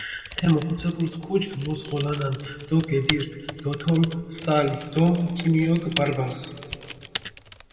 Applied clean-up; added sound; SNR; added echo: none; Typing; 12 dB; reverberation time 2.0 s.